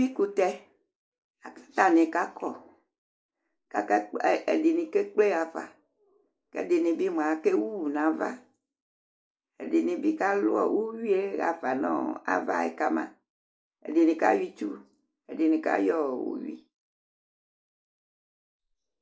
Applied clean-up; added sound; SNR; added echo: neural mask model Resemble Enhance denoiser.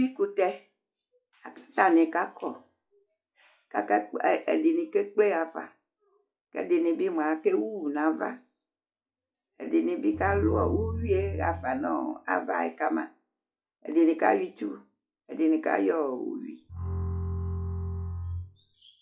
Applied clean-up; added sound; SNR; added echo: classical method log-MMSE.